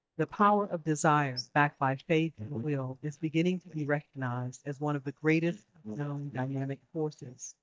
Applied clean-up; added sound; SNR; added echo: neural mask model DeepFilterNet 3.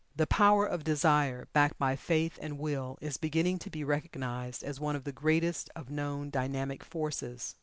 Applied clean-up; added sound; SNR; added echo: none; none; none; none.